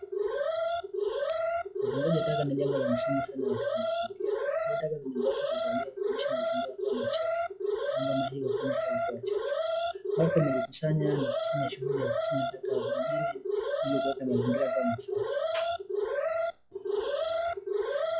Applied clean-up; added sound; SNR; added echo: classical method log-MMSE.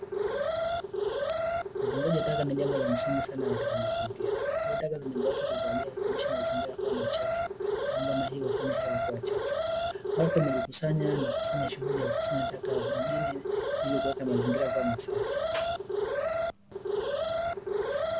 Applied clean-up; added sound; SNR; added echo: none; Alarm; -4 dB; none.